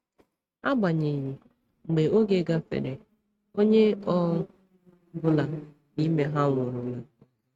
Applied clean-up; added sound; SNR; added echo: neural mask model RNNoise.